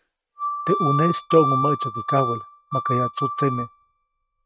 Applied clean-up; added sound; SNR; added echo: neural mask model RNNoise.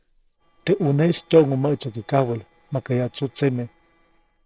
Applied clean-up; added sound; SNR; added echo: neural separator model SepFormer DNS4.